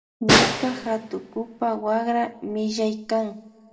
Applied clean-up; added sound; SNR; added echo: none; Snare drum; 0 dB; reverberation time 1.6 s.